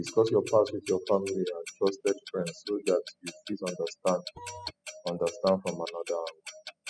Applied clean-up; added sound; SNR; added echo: classical method spectral subtraction.